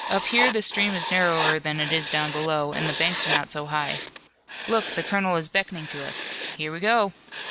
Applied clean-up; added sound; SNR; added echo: none; Writing; 4 dB; none.